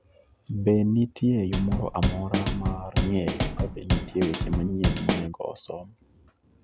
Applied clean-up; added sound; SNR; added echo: none; Drum kit; -1 dB; none.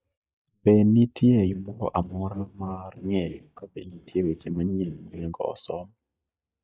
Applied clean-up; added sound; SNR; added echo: neural mask model DeepFilterNet 3.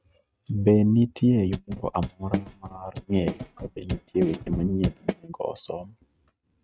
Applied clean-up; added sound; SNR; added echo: neural mask model RNNoise.